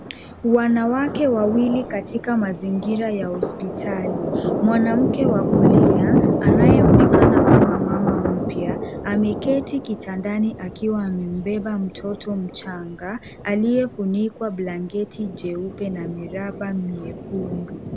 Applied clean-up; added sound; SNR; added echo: none; Thunder; -1 dB; none.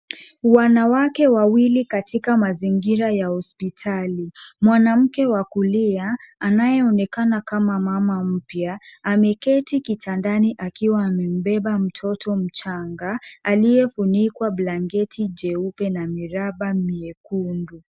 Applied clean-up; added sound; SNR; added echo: none; none; none; none.